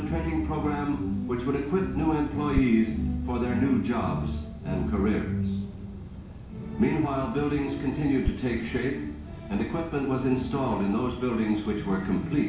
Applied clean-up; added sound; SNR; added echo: none; Bird vocalization, bird call, bird song; 13 dB; reverberation time 0.6 s.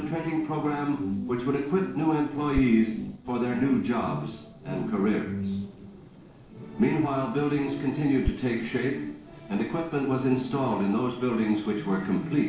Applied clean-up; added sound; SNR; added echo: neural separator model SepFormer DNS4.